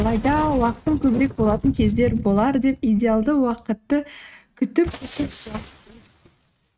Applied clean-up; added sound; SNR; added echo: neural mask model RNNoise.